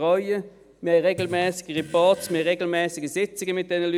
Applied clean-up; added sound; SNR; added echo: none; Fart; 19 dB; none.